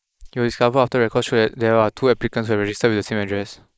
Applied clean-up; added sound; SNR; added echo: neural mask model Resemble Enhance denoiser.